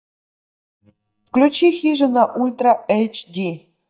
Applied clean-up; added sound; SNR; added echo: neural mask model DeepFilterNet 3.